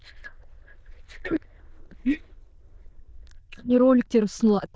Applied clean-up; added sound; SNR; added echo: neural diffusion model UNIVERSE++.